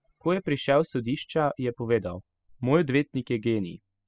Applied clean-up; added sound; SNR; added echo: classical method spectral subtraction.